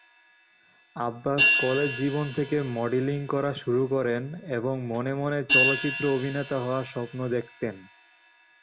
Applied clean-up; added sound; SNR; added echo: none; Hi-hat; 2 dB; none.